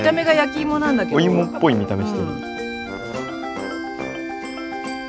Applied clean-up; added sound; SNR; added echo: none; none; none; none.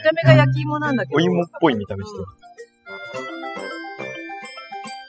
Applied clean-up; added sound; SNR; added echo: classical method spectral subtraction.